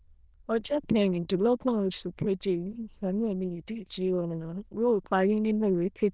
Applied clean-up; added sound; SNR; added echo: neural diffusion model UNIVERSE++.